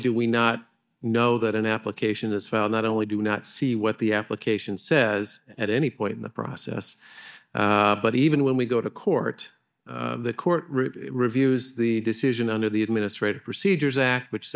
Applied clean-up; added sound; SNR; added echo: neural mask model DeepFilterNet 3.